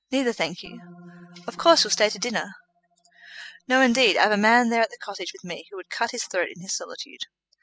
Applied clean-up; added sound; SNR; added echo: classical method spectral subtraction.